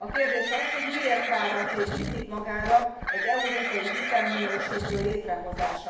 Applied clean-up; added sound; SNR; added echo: none; Livestock, farm animals, working animals; 2 dB; reverberation time 0.8 s.